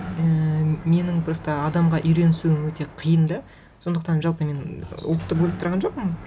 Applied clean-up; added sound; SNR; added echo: none; Sliding door; 15 dB; none.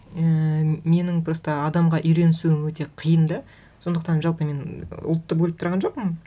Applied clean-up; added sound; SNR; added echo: none; none; none; none.